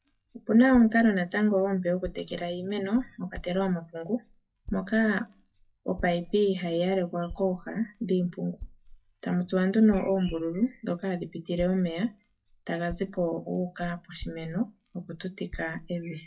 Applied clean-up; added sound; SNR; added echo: classical method WPE with log-MMSE.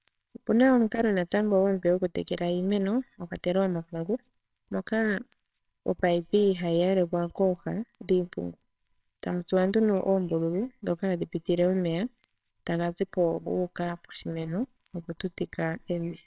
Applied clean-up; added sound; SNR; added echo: neural separator model SepFormer WHAMR!.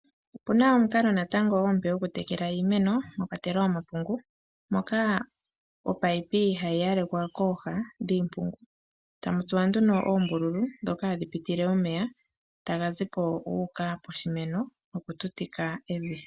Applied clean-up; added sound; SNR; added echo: none; none; none; none.